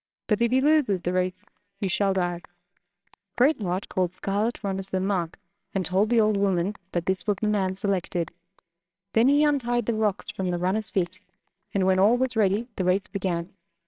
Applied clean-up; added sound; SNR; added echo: neural separator model SepFormer WHAMR!.